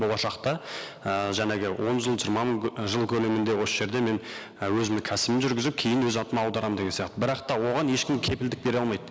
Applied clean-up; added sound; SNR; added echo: none; none; none; none.